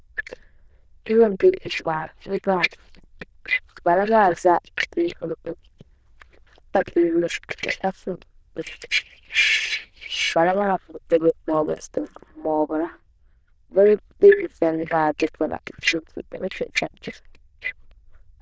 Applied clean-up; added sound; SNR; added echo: neural diffusion model UNIVERSE++.